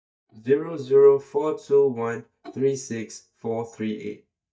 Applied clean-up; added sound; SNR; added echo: neural mask model DeepFilterNet 3.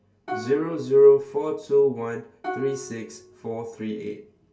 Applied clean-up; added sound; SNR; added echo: none; Plucked string instrument; 15 dB; reverberation time 0.2 s.